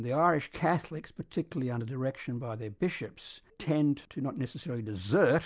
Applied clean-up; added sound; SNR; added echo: none; none; none; none.